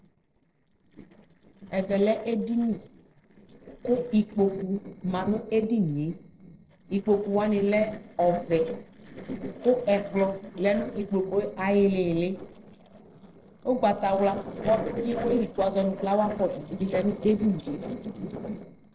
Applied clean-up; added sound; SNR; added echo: neural separator model SepFormer DNS4.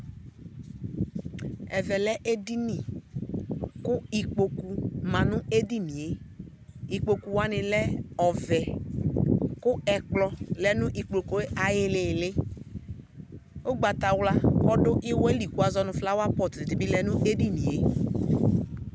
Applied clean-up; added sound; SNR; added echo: none; none; none; none.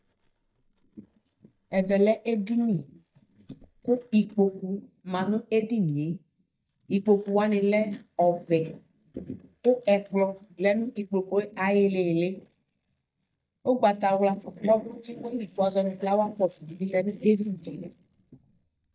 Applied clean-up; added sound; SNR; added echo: neural mask model DeepFilterNet 3.